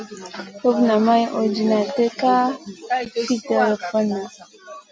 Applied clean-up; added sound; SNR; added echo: none; none; none; none.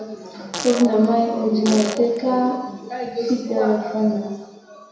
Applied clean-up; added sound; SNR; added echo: none; Fart; 12 dB; reverberation time 1.0 s.